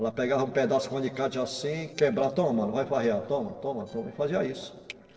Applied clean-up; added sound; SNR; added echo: neural separator model SepFormer DNS4.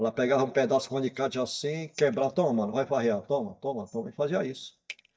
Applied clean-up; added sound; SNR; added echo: neural mask model DeepFilterNet 3.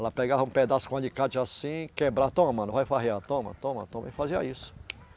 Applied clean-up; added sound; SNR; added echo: none; none; none; none.